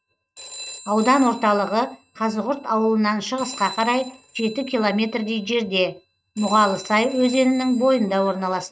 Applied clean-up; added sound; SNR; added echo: neural mask model RNNoise.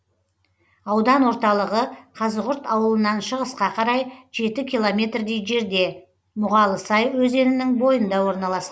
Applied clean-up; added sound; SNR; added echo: none; none; none; none.